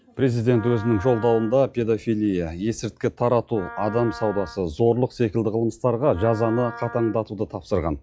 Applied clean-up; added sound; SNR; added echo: classical method log-MMSE.